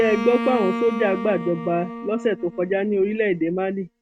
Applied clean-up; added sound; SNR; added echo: neural mask model RNNoise.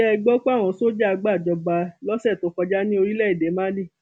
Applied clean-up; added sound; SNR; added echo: none; none; none; none.